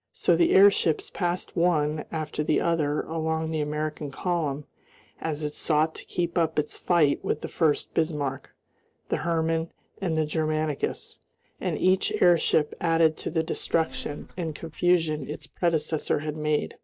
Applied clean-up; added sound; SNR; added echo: neural mask model DeepFilterNet 3.